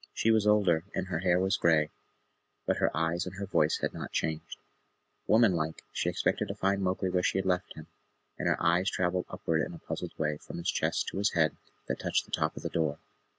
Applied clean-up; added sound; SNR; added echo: none; none; none; none.